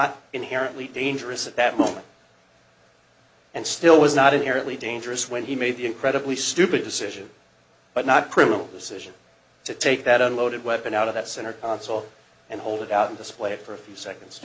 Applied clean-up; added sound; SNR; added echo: none; none; none; none.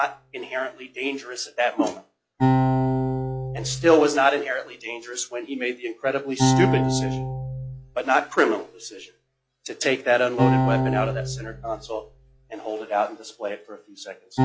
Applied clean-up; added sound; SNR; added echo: classical method log-MMSE.